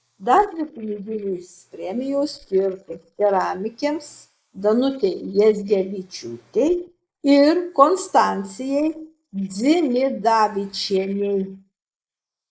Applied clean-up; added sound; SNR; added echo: neural mask model Resemble Enhance denoiser.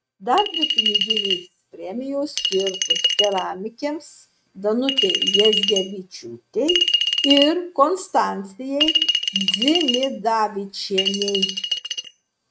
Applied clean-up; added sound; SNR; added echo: neural mask model RNNoise.